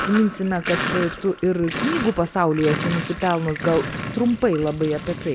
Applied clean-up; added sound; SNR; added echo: none; Sink (filling or washing); 7 dB; none.